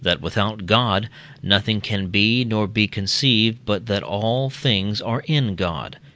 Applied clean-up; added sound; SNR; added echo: none; none; none; none.